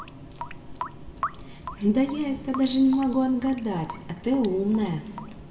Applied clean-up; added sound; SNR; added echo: none; Drip / Sink (filling or washing) / Water tap, faucet; 14 dB; reverberation time 2.6 s.